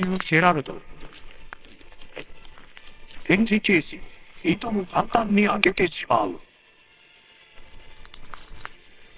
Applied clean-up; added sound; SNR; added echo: neural separator model SepFormer WHAMR!.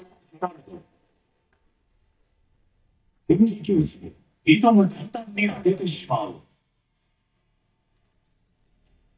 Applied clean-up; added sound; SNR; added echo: neural mask model DeepFilterNet 3.